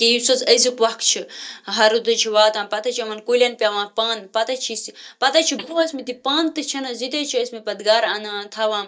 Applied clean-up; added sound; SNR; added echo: neural mask model DeepFilterNet 3.